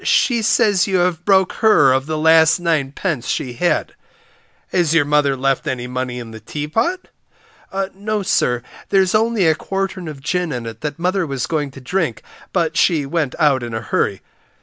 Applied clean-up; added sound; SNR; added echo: none; none; none; none.